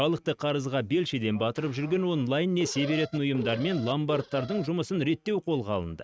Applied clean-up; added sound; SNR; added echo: neural mask model RNNoise.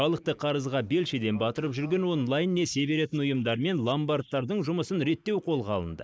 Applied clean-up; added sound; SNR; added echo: neural mask model Resemble Enhance denoiser.